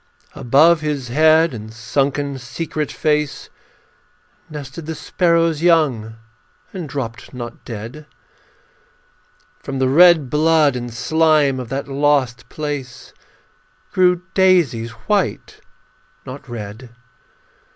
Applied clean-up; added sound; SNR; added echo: none; none; none; none.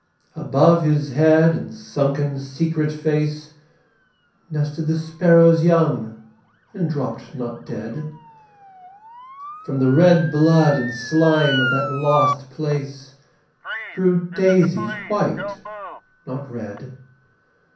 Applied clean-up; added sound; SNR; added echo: none; Motor vehicle (road) / Siren; 13 dB; reverberation time 0.6 s.